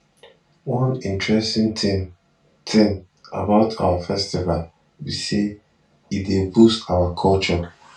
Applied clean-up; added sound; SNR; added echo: none; none; none; reverberation time 0.2 s.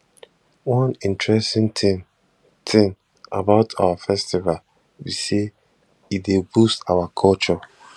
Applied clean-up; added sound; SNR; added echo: none; none; none; none.